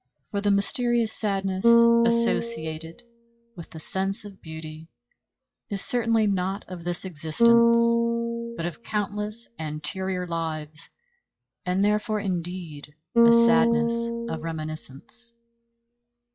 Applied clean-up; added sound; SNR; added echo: classical method log-MMSE.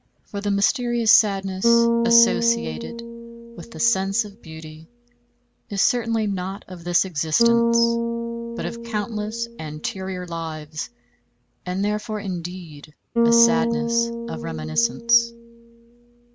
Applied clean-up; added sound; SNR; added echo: none; Bass guitar; 1 dB; none.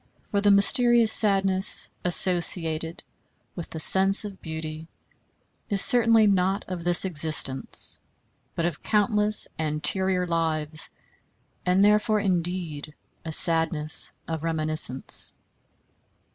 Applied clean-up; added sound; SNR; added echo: none; none; none; none.